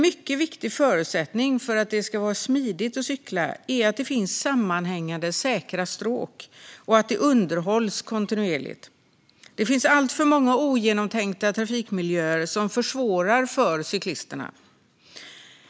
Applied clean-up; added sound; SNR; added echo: none; none; none; none.